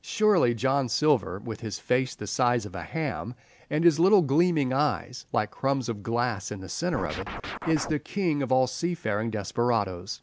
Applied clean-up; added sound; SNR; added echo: none; Scratching (performance technique); 9 dB; none.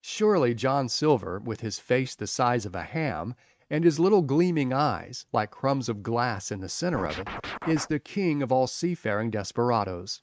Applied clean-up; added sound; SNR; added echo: neural mask model RNNoise.